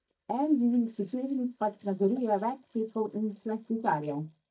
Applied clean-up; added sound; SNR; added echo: neural mask model DeepFilterNet 3.